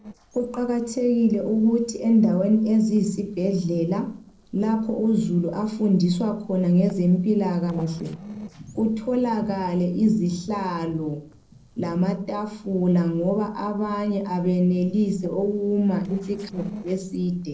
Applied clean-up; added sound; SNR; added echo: neural separator model SepFormer DNS4.